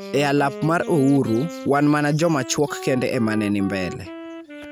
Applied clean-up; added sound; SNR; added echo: none; Wind instrument, woodwind instrument; 14 dB; none.